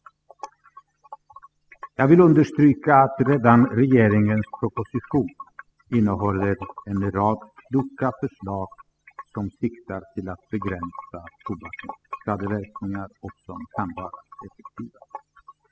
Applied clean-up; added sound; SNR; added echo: classical method spectral subtraction.